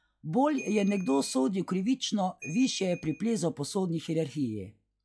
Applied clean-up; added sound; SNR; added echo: classical method log-MMSE.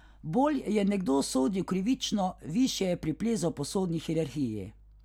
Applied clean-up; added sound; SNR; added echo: none; none; none; none.